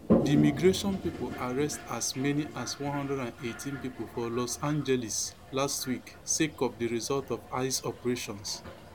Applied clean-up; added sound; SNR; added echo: none; Toilet flush; 6 dB; none.